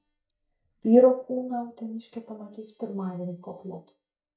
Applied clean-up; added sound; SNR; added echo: neural mask model DeepFilterNet 3.